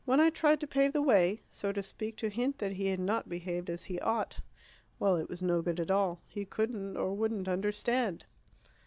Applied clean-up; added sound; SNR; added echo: none; none; none; none.